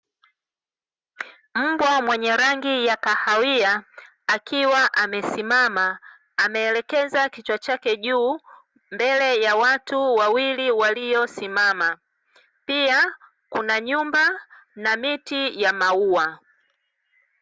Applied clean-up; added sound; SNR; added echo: none; none; none; none.